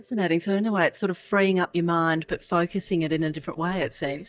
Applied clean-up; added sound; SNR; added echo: neural mask model DeepFilterNet 3.